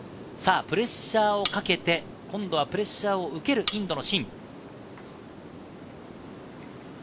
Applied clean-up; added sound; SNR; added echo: none; Cutlery, silverware; 8 dB; none.